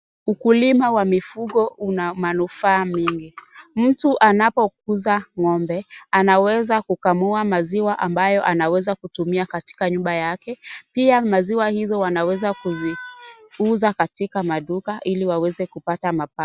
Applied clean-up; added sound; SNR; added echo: none; none; none; none.